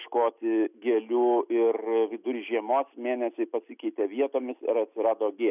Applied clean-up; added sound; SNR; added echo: none; none; none; none.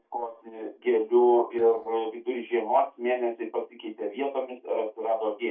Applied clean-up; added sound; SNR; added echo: neural mask model DeepFilterNet 3.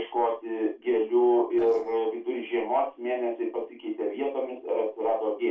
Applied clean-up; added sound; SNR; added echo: neural separator model SepFormer DNS4.